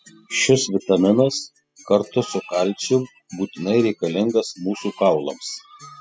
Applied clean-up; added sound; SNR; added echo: classical method spectral subtraction.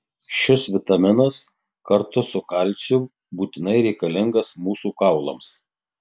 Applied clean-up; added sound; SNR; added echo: none; none; none; none.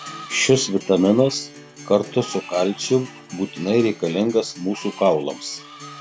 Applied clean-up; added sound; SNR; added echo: none; Screech + Acoustic guitar; 17 dB; none.